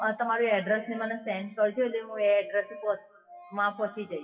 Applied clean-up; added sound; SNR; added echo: classical method WPE with log-MMSE.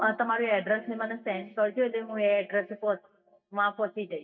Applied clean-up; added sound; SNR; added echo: neural mask model DeepFilterNet 3.